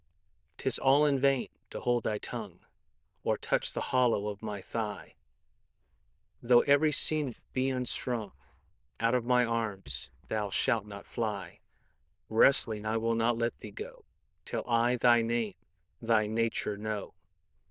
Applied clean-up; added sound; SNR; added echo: neural diffusion model UNIVERSE++.